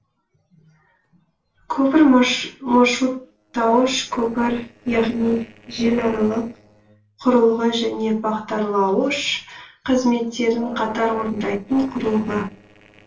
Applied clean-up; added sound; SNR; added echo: neural separator model SepFormer DNS4.